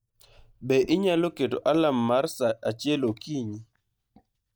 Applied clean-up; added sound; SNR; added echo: neural mask model DeepFilterNet 3.